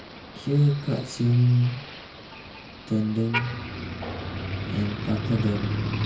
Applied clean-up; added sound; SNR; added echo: none; Motor vehicle (road); 6 dB; reverberation time 0.3 s.